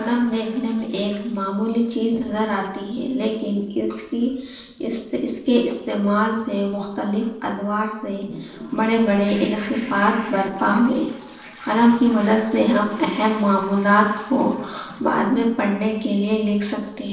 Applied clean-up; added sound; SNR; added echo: neural separator model SepFormer DNS4.